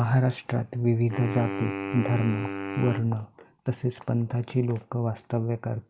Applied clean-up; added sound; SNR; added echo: none; Wind instrument, woodwind instrument; 8 dB; none.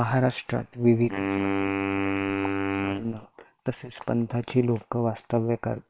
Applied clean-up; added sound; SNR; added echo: neural separator model SepFormer WHAM!.